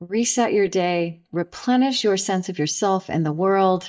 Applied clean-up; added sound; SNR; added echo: neural mask model DeepFilterNet 3.